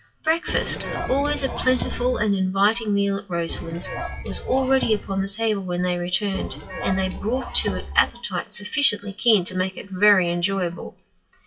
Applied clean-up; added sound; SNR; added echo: classical method WPE with log-MMSE.